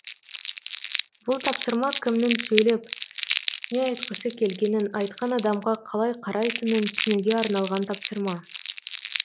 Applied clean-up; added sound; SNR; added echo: none; Crumpling, crinkling; 8 dB; none.